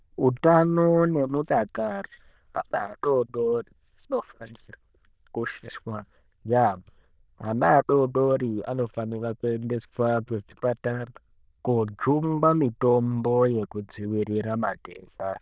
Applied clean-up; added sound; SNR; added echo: neural diffusion model UNIVERSE++.